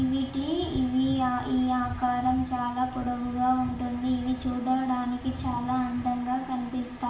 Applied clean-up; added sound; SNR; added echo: none; none; none; reverberation time 0.6 s.